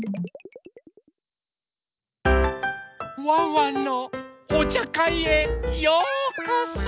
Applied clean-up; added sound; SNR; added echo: none; none; none; none.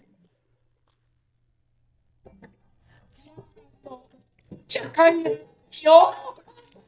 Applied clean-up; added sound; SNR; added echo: neural mask model DeepFilterNet 3.